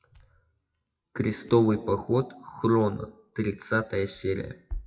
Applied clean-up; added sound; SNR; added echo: classical method WPE with log-MMSE.